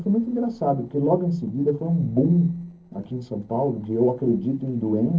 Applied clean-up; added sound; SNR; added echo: neural separator model SepFormer DNS4.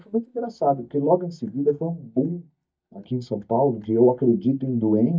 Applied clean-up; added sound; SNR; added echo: neural mask model DeepFilterNet 3.